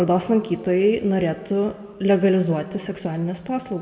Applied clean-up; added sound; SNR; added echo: none; none; none; reverberation time 1.5 s.